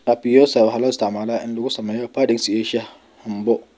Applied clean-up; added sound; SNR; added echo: none; none; none; none.